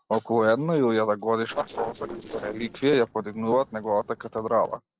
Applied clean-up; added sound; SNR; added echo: neural separator model SepFormer DNS4.